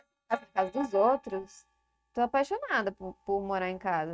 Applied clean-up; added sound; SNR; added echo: neural mask model RNNoise.